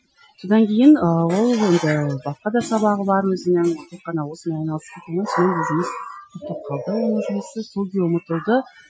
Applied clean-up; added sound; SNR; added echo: classical method Wiener filter.